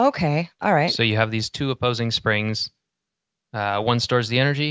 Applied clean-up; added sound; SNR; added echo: none; none; none; none.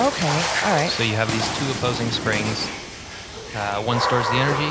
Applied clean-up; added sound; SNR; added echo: none; Water / Splash, splatter; 2 dB; none.